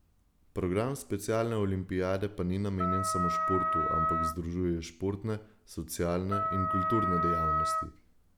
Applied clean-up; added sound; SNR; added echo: none; Wind instrument, woodwind instrument; -2 dB; none.